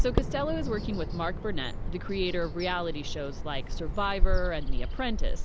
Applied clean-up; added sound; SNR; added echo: none; Bird vocalization, bird call, bird song; -5 dB; none.